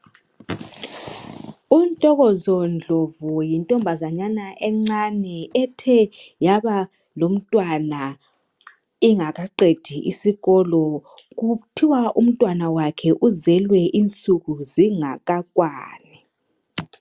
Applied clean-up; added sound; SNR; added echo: none; none; none; none.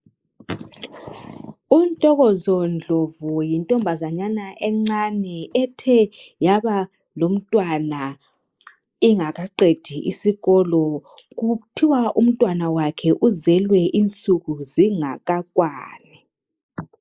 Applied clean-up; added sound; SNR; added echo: neural mask model Resemble Enhance denoiser.